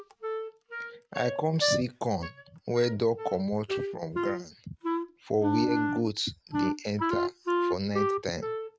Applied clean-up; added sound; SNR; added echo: neural mask model RNNoise.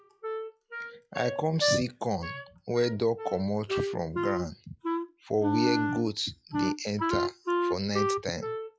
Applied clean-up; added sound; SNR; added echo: classical method log-MMSE.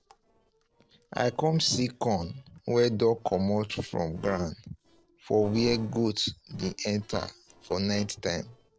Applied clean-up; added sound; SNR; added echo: neural separator model SepFormer DNS4.